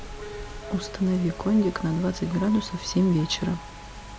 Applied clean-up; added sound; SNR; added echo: none; Rain + Piano; 13 dB; none.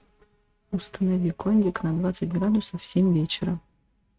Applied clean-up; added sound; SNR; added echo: neural mask model RNNoise.